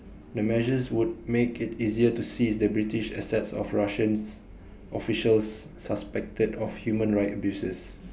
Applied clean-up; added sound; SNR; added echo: none; none; none; none.